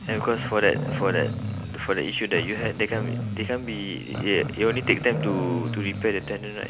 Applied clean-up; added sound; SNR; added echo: none; Growling; 5 dB; none.